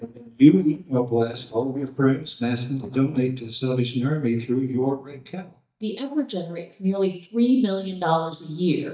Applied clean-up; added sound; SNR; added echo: neural mask model DeepFilterNet 3.